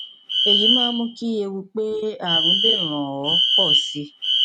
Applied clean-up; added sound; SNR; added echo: neural mask model RNNoise.